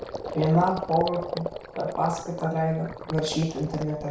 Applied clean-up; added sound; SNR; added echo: none; Gurgling; 9 dB; reverberation time 0.6 s.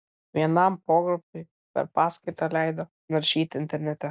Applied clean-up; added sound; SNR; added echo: none; none; none; none.